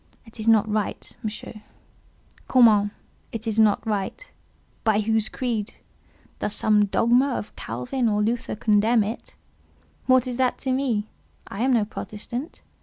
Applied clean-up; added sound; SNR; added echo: none; none; none; none.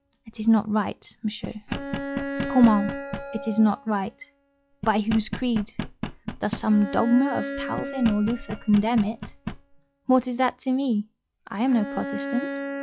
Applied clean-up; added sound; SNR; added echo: classical method log-MMSE.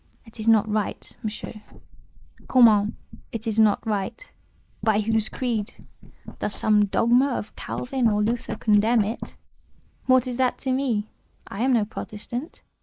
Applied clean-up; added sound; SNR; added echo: neural mask model Resemble Enhance denoiser.